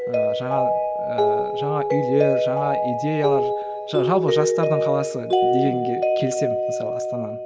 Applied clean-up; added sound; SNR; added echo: none; Mallet percussion; -4 dB; none.